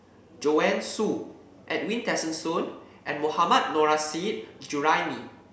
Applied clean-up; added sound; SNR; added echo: none; none; none; none.